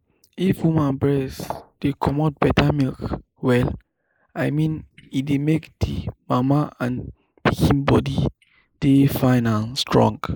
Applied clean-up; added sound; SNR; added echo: neural mask model Resemble Enhance denoiser.